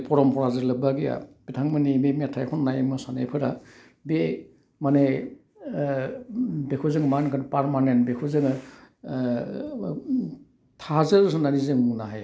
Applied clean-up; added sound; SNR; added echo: none; none; none; none.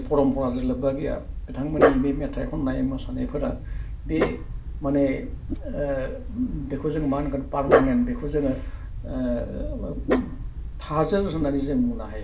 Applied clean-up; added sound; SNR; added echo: none; Dog; 2 dB; reverberation time 0.1 s.